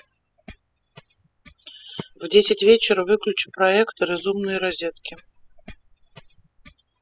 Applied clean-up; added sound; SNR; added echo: classical method spectral subtraction.